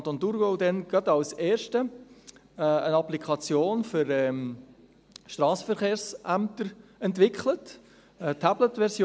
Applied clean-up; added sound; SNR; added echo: none; none; none; none.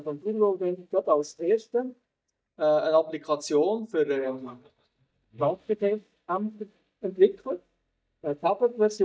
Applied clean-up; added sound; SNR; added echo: neural mask model DeepFilterNet 3.